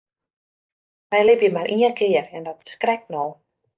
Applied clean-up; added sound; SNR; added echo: neural mask model DeepFilterNet 3.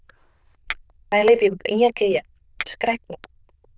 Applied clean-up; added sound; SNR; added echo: neural diffusion model UNIVERSE++.